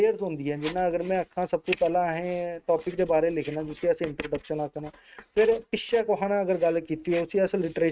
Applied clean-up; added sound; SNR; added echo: neural mask model RNNoise.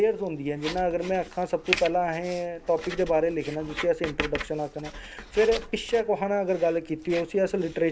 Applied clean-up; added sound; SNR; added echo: none; Writing; 11 dB; none.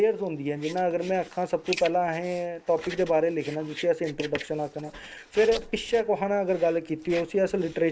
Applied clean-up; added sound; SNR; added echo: neural mask model Resemble Enhance denoiser.